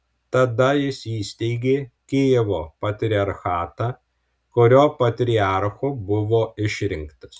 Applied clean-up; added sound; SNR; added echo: none; none; none; none.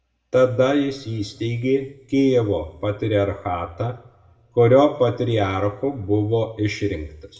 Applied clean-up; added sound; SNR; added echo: none; none; none; reverberation time 0.9 s.